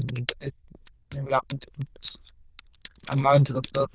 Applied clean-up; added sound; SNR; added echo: neural diffusion model UNIVERSE++.